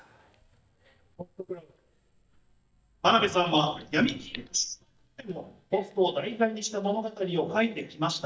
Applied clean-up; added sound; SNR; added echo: neural mask model DeepFilterNet 3.